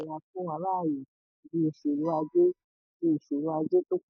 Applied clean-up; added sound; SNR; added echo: neural mask model DeepFilterNet 3.